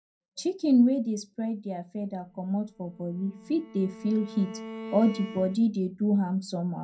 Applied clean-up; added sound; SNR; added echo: none; Bowed string instrument; 15 dB; reverberation time 0.2 s.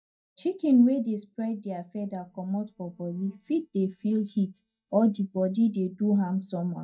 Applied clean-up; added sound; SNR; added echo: neural mask model DeepFilterNet 3.